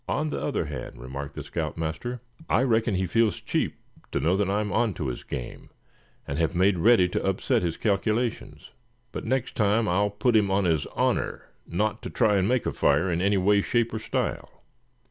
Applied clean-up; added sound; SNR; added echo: none; none; none; none.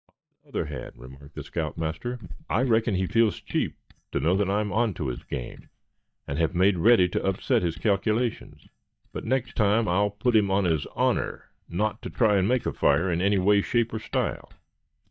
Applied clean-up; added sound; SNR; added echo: neural mask model DeepFilterNet 3.